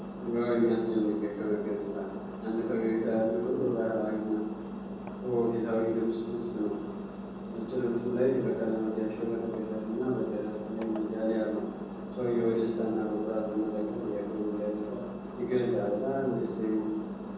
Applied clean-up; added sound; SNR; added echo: none; Engine; 8 dB; reverberation time 1.1 s.